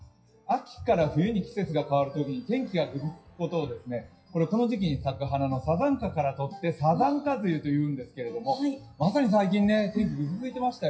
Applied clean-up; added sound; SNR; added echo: classical method WPE with log-MMSE.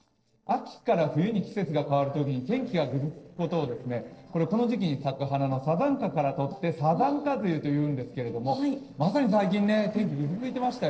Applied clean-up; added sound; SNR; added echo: neural separator model SepFormer DNS4.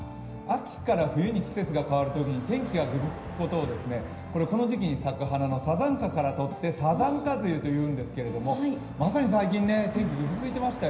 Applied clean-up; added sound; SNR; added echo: none; Car passing by / Traffic noise, roadway noise / Engine; 20 dB; reverberation time 0.9 s.